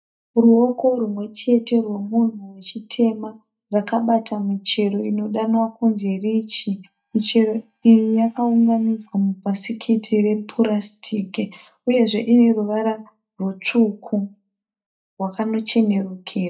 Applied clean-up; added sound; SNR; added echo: neural mask model DeepFilterNet 3.